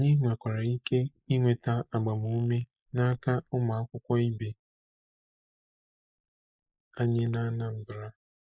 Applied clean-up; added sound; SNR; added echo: neural mask model Resemble Enhance denoiser.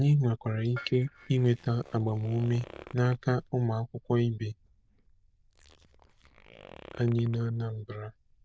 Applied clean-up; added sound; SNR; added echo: neural diffusion model UNIVERSE++.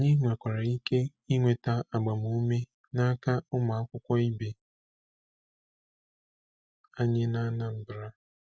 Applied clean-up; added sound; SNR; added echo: none; none; none; none.